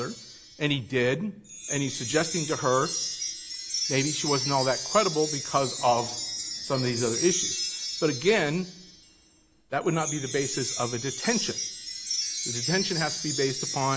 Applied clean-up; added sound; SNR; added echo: none; Wind chime; 5 dB; none.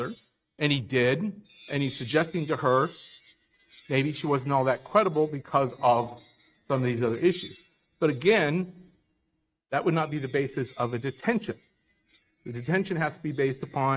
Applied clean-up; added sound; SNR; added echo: neural mask model RNNoise.